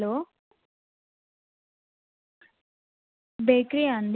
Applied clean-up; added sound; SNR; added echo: none; none; none; none.